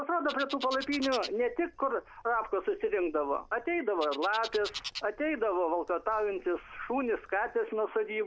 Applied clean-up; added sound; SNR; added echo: none; Bird; 15 dB; none.